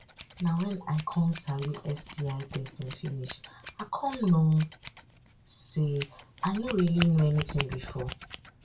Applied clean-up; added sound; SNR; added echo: none; Scissors; 11 dB; reverberation time 0.2 s.